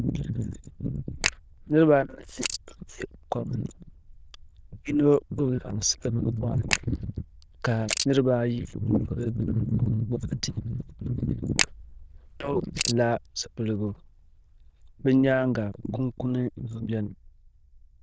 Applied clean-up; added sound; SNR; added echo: neural diffusion model UNIVERSE++.